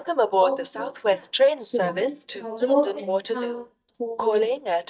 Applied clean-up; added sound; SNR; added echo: neural mask model DeepFilterNet 3.